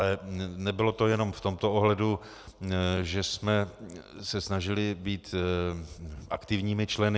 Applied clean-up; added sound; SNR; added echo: none; none; none; none.